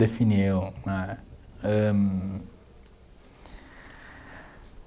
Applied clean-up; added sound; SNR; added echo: none; none; none; none.